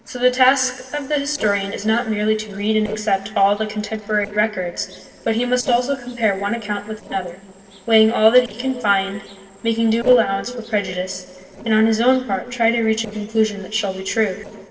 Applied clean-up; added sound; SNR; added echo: neural separator model SepFormer DNS4.